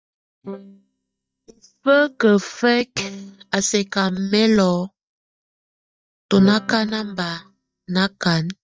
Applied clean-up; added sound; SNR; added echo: neural mask model DeepFilterNet 3.